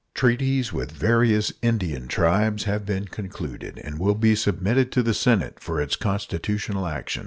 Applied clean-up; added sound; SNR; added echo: none; none; none; none.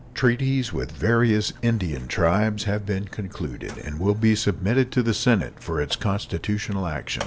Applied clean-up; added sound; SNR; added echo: none; Mechanisms; 19 dB; none.